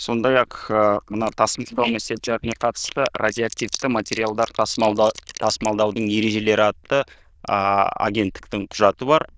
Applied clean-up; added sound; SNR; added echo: neural diffusion model UNIVERSE++.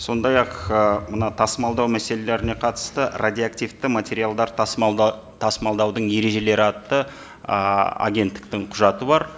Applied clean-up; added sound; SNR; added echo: none; none; none; none.